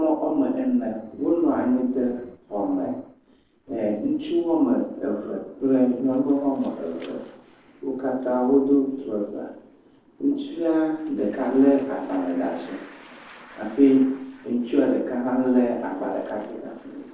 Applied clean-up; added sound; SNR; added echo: neural separator model SepFormer DNS4.